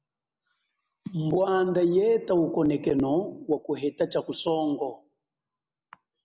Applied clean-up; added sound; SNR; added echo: none; none; none; none.